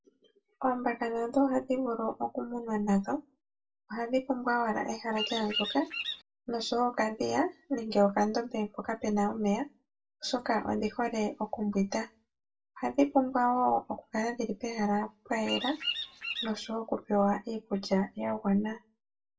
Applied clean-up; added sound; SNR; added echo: none; Bird vocalization, bird call, bird song; 5 dB; reverberation time 0.2 s.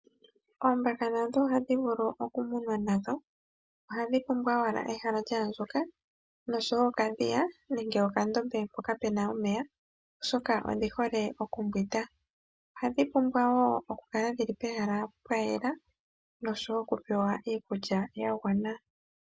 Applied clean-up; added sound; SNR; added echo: none; none; none; none.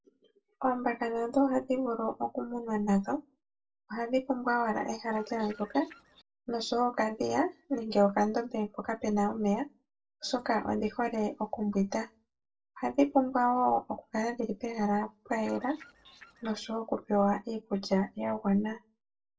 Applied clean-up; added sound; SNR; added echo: neural separator model SepFormer DNS4.